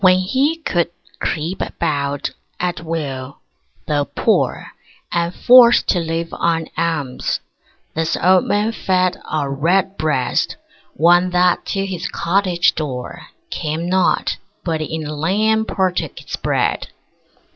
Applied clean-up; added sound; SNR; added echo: none; none; none; none.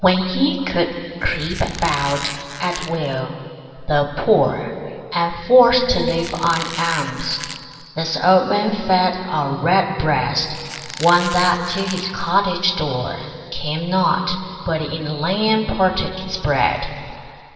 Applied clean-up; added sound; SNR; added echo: none; Squeak; 13 dB; reverberation time 2.5 s.